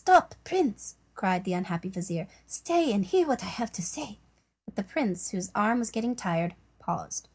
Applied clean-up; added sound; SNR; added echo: none; none; none; none.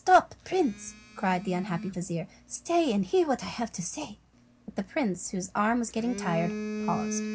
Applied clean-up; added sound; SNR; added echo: none; Telephone; 11 dB; none.